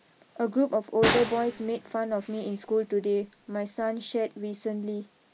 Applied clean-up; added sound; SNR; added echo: none; Snare drum; 6 dB; none.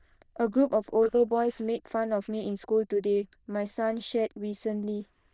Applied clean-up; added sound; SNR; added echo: neural diffusion model UNIVERSE++.